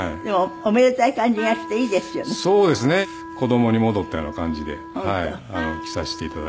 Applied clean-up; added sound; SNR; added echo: none; Wind instrument, woodwind instrument; 13 dB; none.